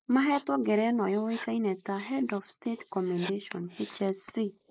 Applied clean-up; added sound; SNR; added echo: neural mask model Resemble Enhance denoiser.